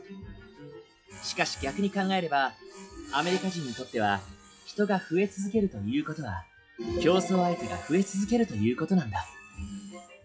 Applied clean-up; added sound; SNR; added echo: classical method WPE with log-MMSE.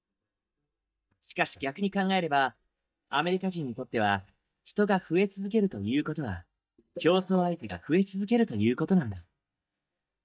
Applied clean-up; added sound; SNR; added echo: neural mask model DeepFilterNet 3.